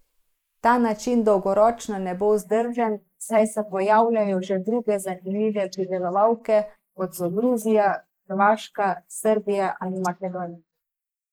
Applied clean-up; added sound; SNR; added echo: neural mask model Resemble Enhance denoiser.